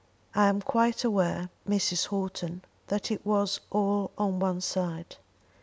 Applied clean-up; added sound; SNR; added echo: none; none; none; none.